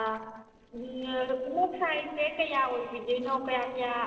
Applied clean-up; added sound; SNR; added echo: neural separator model SepFormer DNS4.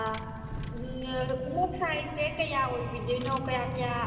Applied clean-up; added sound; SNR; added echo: none; Engine / Car; 5 dB; reverberation time 2.7 s.